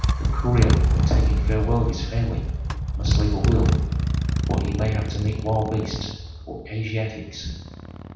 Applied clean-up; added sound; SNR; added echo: none; Motorcycle; -3 dB; reverberation time 0.9 s.